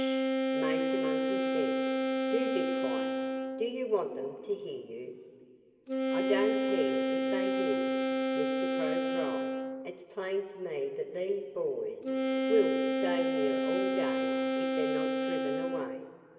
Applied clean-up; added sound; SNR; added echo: none; Wind instrument, woodwind instrument; -4 dB; reverberation time 2.5 s.